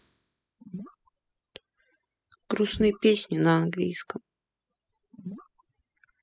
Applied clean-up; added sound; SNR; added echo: classical method spectral subtraction.